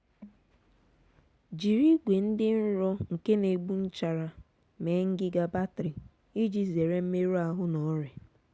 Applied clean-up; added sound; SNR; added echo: none; none; none; none.